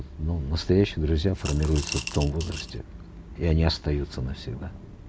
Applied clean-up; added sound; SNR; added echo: none; Coin (dropping) / Glass; 12 dB; none.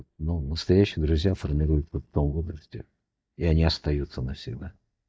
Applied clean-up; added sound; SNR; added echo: neural mask model DeepFilterNet 3.